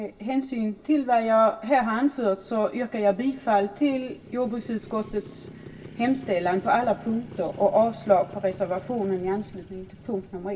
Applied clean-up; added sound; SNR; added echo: none; Motorcycle; 20 dB; reverberation time 0.2 s.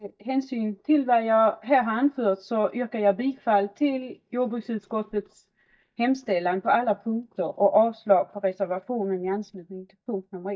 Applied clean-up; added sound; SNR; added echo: neural mask model DeepFilterNet 3.